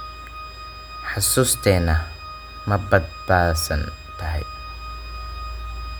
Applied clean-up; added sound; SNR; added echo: none; Organ; 15 dB; none.